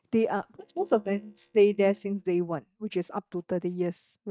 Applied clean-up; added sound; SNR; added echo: neural mask model DeepFilterNet 3.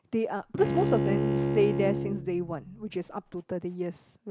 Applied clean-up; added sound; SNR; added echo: none; Bowed string instrument; 0 dB; none.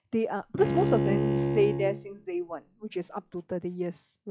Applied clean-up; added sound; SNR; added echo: classical method log-MMSE.